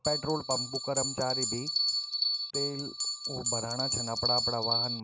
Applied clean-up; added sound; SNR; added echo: none; Bell; -3 dB; none.